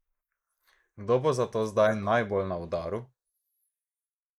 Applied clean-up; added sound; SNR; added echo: neural mask model Resemble Enhance denoiser.